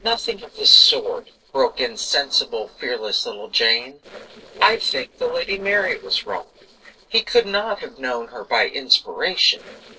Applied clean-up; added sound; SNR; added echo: neural separator model SepFormer DNS4.